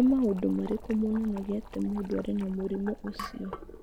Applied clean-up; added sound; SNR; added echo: none; Boiling; 14 dB; none.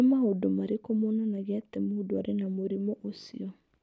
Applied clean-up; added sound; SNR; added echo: none; none; none; none.